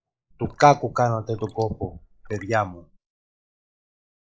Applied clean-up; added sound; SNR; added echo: neural mask model Resemble Enhance denoiser.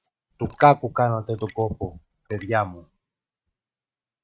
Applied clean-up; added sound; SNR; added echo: neural mask model RNNoise.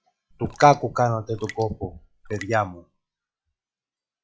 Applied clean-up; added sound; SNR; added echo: classical method log-MMSE.